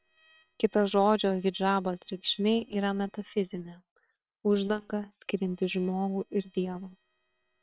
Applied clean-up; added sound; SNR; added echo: neural separator model SepFormer WHAM!.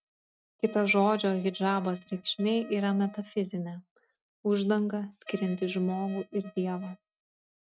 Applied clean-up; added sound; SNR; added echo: neural mask model RNNoise.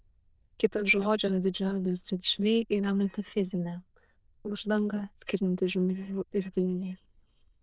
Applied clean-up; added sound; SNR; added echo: neural diffusion model UNIVERSE++.